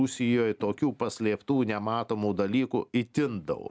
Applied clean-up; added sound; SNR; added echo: none; none; none; none.